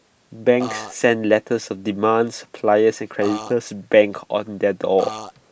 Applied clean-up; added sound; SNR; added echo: none; Burping, eructation; 11 dB; none.